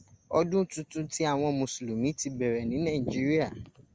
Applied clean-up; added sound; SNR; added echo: none; none; none; none.